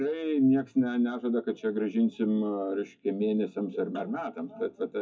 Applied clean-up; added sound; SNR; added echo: classical method WPE with log-MMSE.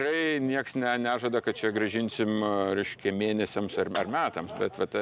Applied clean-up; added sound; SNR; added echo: none; none; none; none.